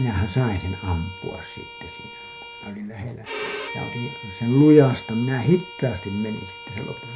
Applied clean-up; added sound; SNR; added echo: none; Bowed string instrument; 14 dB; none.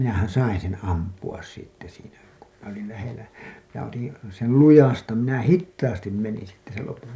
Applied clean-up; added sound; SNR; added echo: none; none; none; none.